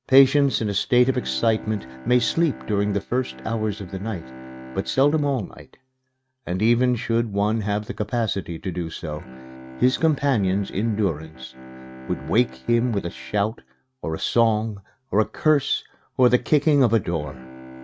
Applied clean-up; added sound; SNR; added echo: neural mask model RNNoise.